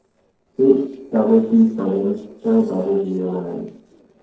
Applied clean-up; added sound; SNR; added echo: neural separator model SepFormer DNS4.